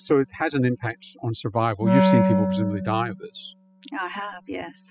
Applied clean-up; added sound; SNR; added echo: classical method spectral subtraction.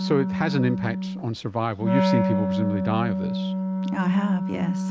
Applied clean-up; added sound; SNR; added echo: none; Wind instrument, woodwind instrument; -1 dB; none.